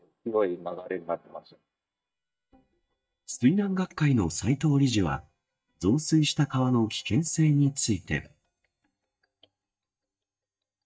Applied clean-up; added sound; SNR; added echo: neural mask model DeepFilterNet 3.